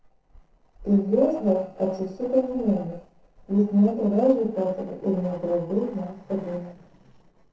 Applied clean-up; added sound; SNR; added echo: neural separator model SepFormer DNS4.